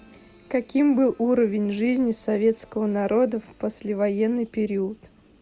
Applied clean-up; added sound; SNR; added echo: none; none; none; none.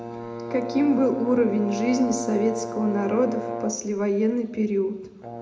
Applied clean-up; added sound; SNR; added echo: none; Brass instrument; 9 dB; reverberation time 0.6 s.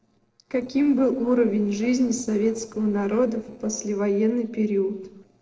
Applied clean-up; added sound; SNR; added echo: neural separator model SepFormer DNS4.